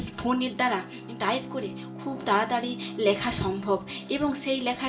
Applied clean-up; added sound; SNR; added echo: none; Bowed string instrument; 13 dB; reverberation time 0.5 s.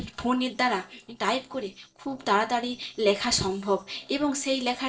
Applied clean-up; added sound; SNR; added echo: neural separator model SepFormer DNS4.